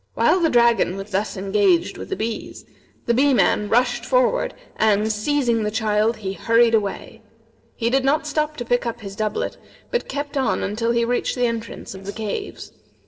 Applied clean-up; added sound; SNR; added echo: neural separator model SepFormer DNS4.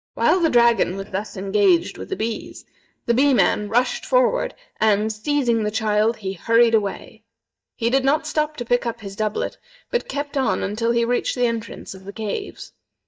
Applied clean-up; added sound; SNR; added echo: neural mask model DeepFilterNet 3.